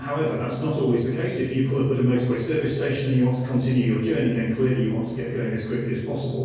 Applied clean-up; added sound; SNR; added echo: neural separator model SepFormer DNS4.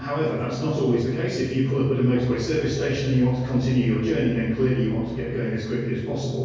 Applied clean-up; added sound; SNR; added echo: none; Musical instrument; 18 dB; reverberation time 1.3 s.